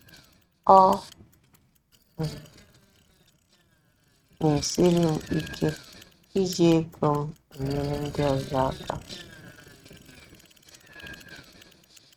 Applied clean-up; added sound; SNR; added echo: neural mask model RNNoise.